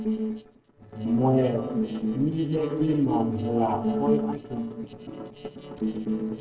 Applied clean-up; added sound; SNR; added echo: neural separator model SepFormer DNS4.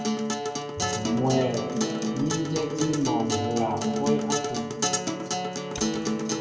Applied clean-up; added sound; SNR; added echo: none; Acoustic guitar; -1 dB; reverberation time 2.0 s.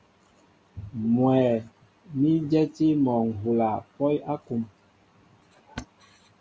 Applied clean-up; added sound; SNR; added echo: none; none; none; none.